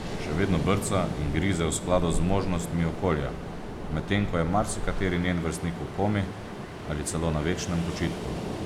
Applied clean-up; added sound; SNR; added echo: none; Ocean; 5 dB; none.